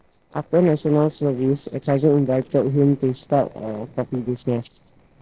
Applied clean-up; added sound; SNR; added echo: neural separator model SepFormer DNS4.